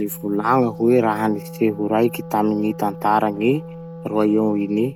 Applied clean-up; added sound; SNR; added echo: none; Wind instrument, woodwind instrument; 15 dB; none.